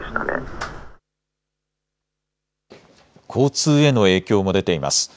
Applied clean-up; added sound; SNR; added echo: none; none; none; none.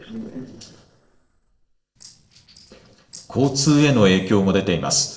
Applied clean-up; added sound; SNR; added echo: neural separator model SepFormer DNS4.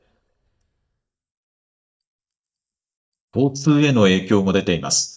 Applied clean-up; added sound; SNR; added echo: neural mask model DeepFilterNet 3.